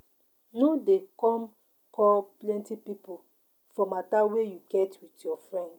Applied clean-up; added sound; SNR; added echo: none; none; none; none.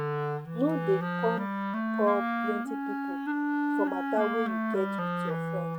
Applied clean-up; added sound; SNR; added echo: none; Wind instrument, woodwind instrument; -2 dB; none.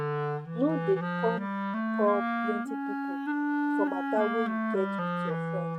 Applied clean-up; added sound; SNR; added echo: neural mask model RNNoise.